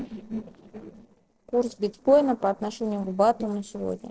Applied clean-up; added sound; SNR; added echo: neural separator model SepFormer DNS4.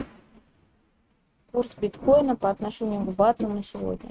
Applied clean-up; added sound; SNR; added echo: neural mask model RNNoise.